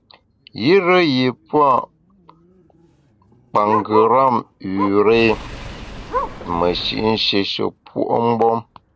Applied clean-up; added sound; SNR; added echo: none; Bark + Engine / Car; 12 dB; none.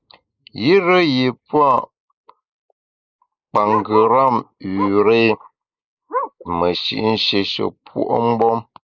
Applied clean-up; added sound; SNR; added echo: neural mask model Resemble Enhance denoiser.